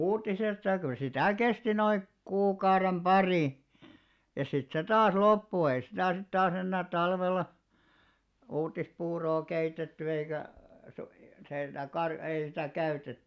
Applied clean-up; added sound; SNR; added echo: none; none; none; none.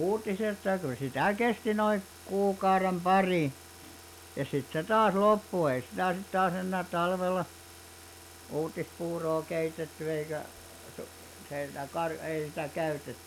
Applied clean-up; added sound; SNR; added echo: none; Car; 19 dB; none.